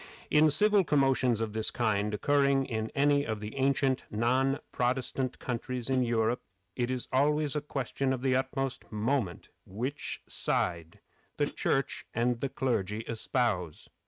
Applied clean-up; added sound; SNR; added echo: neural mask model RNNoise.